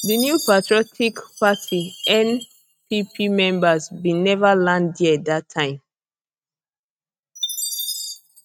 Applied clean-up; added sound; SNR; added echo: neural mask model RNNoise.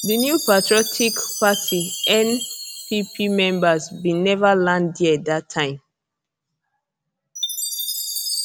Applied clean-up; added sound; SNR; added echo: none; Chime; 8 dB; none.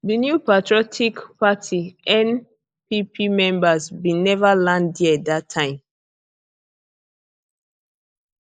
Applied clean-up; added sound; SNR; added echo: neural mask model Resemble Enhance denoiser.